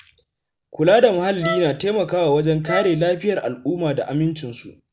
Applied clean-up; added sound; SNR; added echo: none; Wind instrument, woodwind instrument; 10 dB; none.